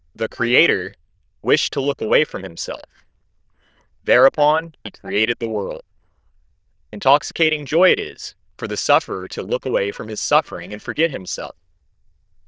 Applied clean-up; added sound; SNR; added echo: neural diffusion model UNIVERSE++.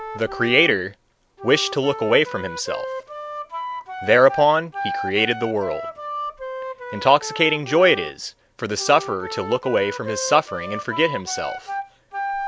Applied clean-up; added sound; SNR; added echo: none; Wind instrument, woodwind instrument; 10 dB; none.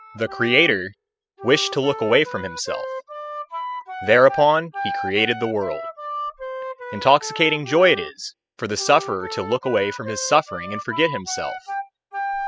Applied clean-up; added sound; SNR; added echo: classical method spectral subtraction.